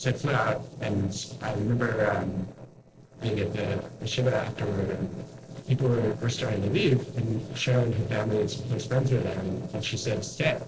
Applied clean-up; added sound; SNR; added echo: neural separator model SepFormer DNS4.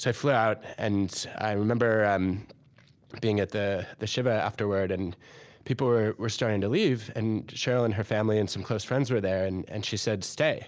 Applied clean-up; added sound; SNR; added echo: none; none; none; none.